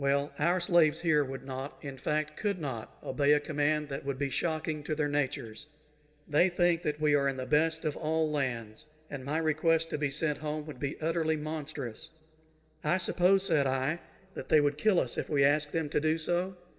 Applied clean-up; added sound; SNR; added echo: none; none; none; reverberation time 1.3 s.